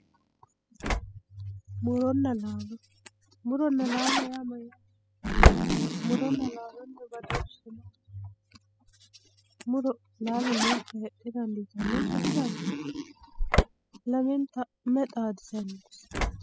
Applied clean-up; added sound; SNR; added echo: classical method spectral subtraction.